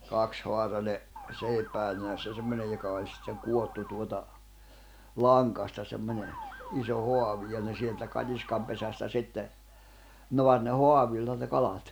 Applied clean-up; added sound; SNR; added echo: none; Motor vehicle (road) / Siren; 15 dB; none.